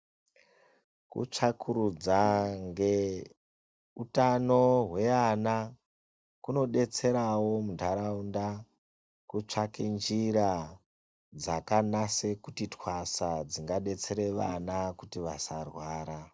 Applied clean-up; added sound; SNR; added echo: neural separator model SepFormer DNS4.